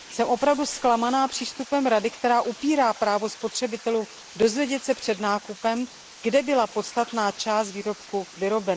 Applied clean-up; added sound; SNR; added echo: neural mask model Resemble Enhance denoiser.